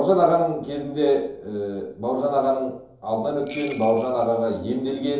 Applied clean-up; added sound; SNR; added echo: none; Bell; 17 dB; reverberation time 2.8 s.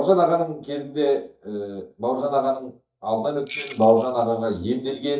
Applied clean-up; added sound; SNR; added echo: neural mask model DeepFilterNet 3.